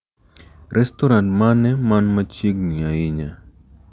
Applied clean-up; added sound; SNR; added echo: none; none; none; none.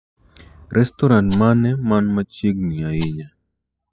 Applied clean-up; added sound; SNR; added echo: classical method spectral subtraction.